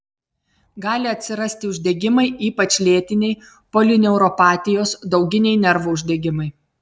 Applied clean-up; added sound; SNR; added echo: none; none; none; none.